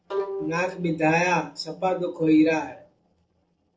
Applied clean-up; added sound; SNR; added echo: neural separator model SepFormer DNS4.